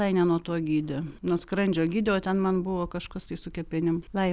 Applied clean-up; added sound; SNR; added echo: none; none; none; none.